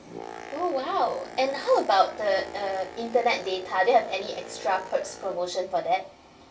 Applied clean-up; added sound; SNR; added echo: none; Boat, Water vehicle; 16 dB; reverberation time 0.2 s.